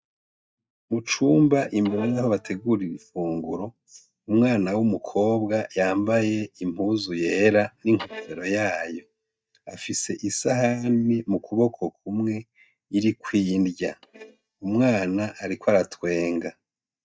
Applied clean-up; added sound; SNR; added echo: neural mask model DeepFilterNet 3.